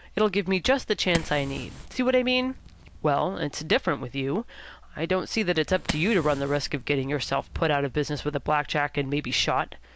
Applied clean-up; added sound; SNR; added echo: none; Fire; 13 dB; none.